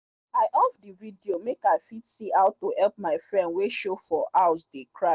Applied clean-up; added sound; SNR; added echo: none; none; none; none.